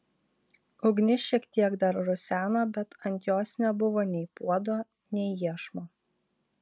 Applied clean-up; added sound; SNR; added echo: none; none; none; none.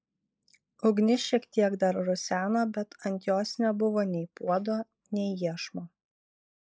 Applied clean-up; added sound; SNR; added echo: neural mask model Resemble Enhance denoiser.